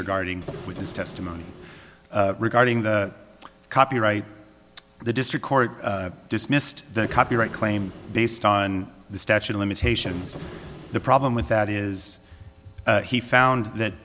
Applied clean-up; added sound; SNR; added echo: none; Printer; 14 dB; none.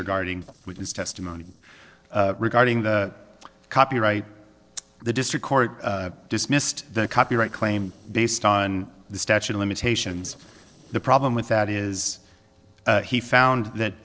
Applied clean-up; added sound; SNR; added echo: neural separator model SepFormer DNS4.